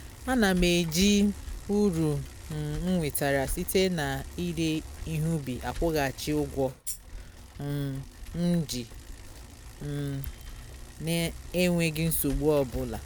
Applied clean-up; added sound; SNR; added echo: none; Bicycle + Tambourine; 11 dB; none.